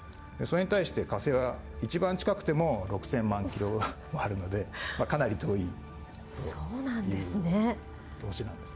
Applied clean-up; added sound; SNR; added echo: none; none; none; none.